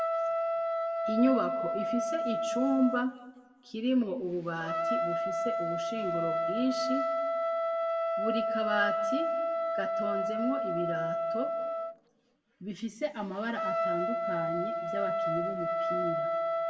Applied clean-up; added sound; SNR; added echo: none; Trumpet; -3 dB; reverberation time 1.0 s.